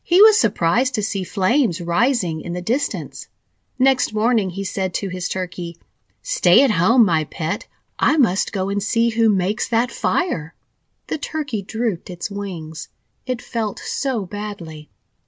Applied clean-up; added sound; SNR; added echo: none; none; none; none.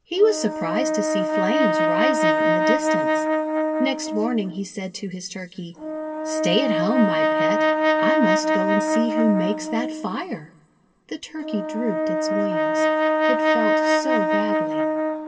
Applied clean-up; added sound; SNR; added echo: none; Brass instrument; -4 dB; reverberation time 1.3 s.